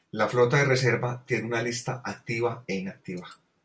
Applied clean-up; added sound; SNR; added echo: none; none; none; none.